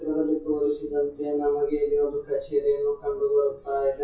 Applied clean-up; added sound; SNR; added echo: classical method WPE with log-MMSE.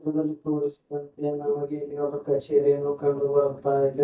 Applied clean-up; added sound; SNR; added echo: neural mask model DeepFilterNet 3.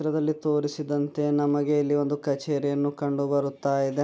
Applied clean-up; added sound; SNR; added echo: none; none; none; none.